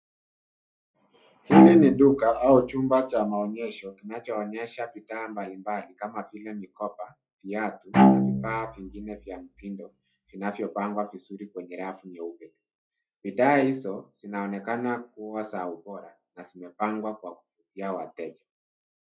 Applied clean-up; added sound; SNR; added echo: classical method log-MMSE.